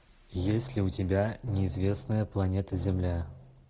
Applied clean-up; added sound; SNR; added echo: none; Drum; 13 dB; none.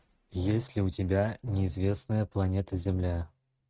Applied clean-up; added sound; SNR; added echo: neural mask model RNNoise.